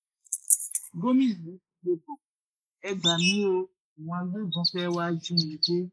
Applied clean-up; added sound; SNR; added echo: neural mask model Resemble Enhance denoiser.